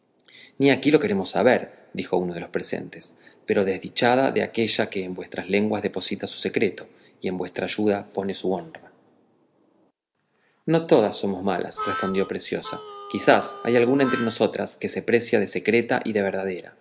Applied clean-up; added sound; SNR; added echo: none; Harmonica; 10 dB; none.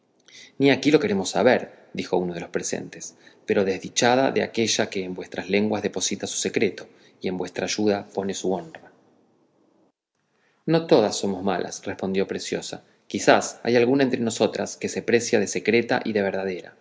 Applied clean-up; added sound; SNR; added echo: none; none; none; none.